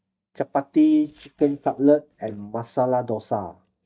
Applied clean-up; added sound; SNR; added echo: neural mask model DeepFilterNet 3.